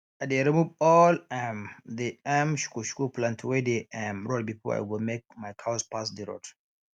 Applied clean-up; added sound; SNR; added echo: none; none; none; none.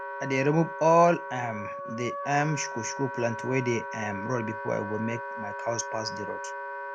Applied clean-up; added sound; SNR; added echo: none; Wind instrument, woodwind instrument; 8 dB; none.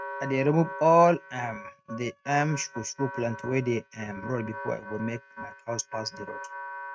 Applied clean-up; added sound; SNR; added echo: neural mask model RNNoise.